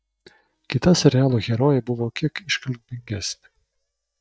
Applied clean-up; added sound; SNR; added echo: neural mask model DeepFilterNet 3.